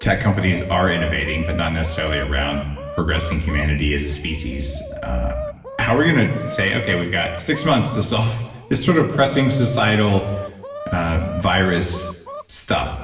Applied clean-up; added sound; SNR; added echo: none; Chicken, rooster; 13 dB; reverberation time 1.1 s.